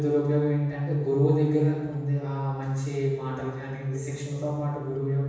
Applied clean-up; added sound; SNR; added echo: none; Telephone; 19 dB; reverberation time 1.1 s.